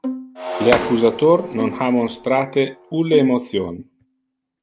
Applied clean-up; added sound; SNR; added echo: none; Bowed string instrument + Shatter; 9 dB; none.